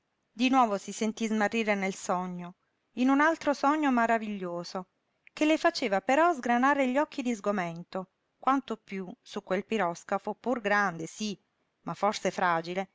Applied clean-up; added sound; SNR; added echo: none; none; none; none.